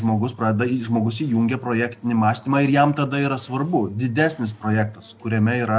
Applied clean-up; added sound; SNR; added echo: none; none; none; none.